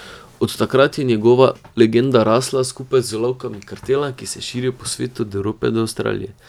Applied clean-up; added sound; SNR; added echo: none; none; none; none.